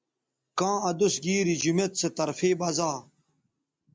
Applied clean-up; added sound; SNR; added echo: none; none; none; none.